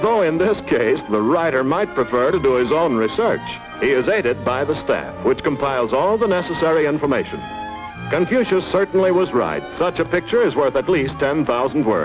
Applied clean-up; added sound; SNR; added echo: none; Acoustic guitar + Wind instrument, woodwind instrument; 20 dB; none.